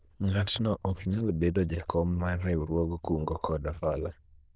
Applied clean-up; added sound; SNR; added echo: neural diffusion model UNIVERSE++.